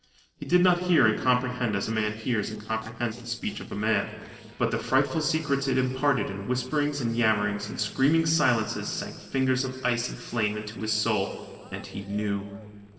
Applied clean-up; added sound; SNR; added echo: neural separator model SepFormer DNS4.